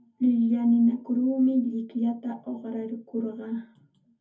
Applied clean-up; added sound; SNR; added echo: none; none; none; reverberation time 0.3 s.